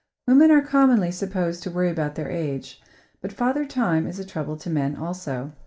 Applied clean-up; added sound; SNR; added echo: none; none; none; reverberation time 0.3 s.